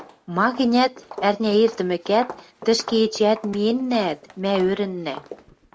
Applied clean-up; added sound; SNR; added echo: none; Walk, footsteps; 19 dB; none.